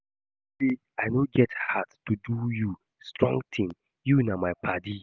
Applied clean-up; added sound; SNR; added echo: none; none; none; none.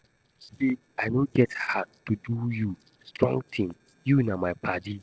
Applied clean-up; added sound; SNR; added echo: neural separator model SepFormer DNS4.